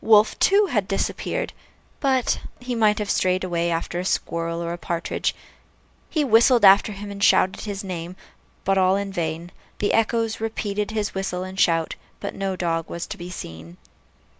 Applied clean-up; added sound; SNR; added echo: none; none; none; none.